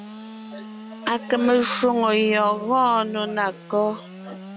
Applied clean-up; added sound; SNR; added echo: none; Sawing / Engine; 16 dB; none.